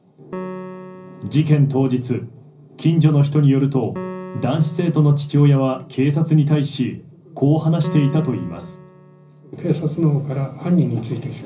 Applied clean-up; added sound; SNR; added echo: none; Piano; 18 dB; reverberation time 0.5 s.